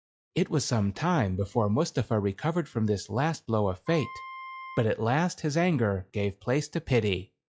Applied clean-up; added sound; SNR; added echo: classical method log-MMSE.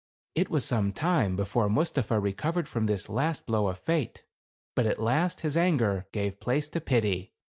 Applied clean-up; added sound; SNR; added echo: none; none; none; none.